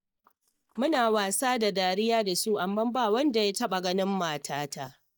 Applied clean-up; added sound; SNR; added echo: neural mask model DeepFilterNet 3.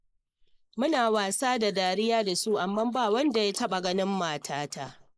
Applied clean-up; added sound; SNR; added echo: neural mask model Resemble Enhance denoiser.